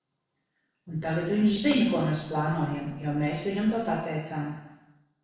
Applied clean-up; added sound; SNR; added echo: neural separator model SepFormer DNS4.